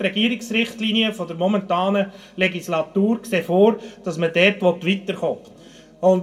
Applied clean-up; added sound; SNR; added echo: none; none; none; reverberation time 0.2 s.